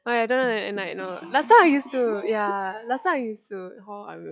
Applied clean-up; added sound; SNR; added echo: classical method log-MMSE.